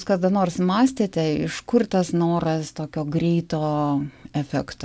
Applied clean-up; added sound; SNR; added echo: none; none; none; none.